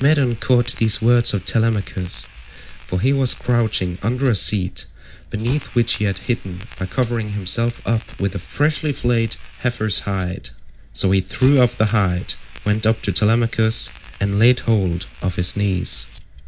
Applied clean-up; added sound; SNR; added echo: none; Fire; 18 dB; none.